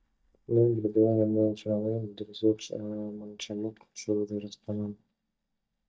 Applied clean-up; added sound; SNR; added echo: neural mask model DeepFilterNet 3.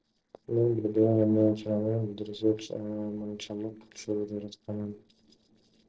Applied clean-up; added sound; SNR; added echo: neural separator model SepFormer DNS4.